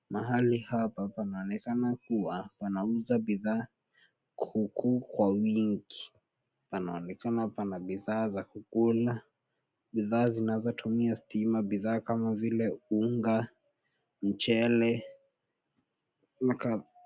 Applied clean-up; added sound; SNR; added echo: none; none; none; none.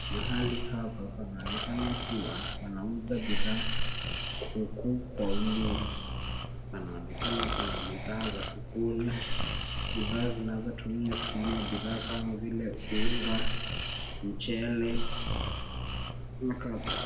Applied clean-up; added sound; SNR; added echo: none; Breathing; -3 dB; reverberation time 0.8 s.